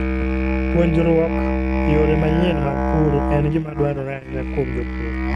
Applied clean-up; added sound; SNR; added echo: neural mask model RNNoise.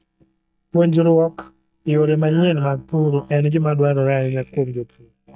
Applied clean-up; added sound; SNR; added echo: neural mask model DeepFilterNet 3.